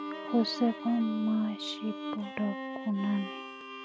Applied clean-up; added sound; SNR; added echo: none; Bowed string instrument; 8 dB; none.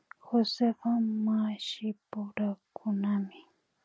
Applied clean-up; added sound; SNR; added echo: none; none; none; none.